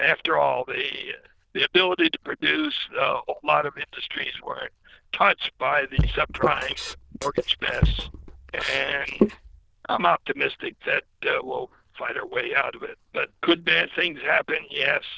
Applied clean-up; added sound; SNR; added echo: neural diffusion model UNIVERSE++.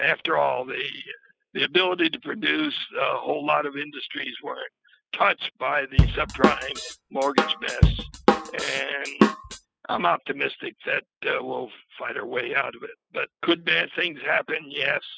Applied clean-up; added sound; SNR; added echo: classical method spectral subtraction.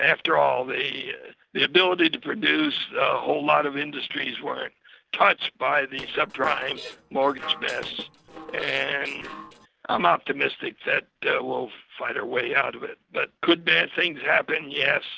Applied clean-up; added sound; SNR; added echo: neural separator model SepFormer DNS4.